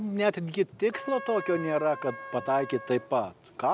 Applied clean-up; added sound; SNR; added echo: none; Trumpet; 14 dB; none.